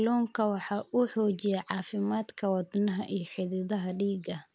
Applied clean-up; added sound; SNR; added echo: none; none; none; none.